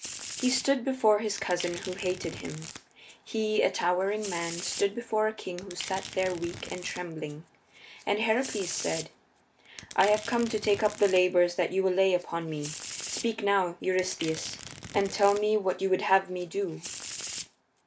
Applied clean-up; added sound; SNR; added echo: none; Domestic sounds, home sounds; 13 dB; none.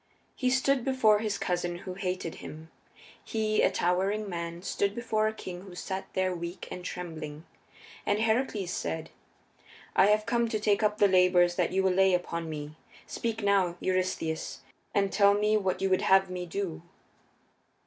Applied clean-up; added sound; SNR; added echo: none; none; none; none.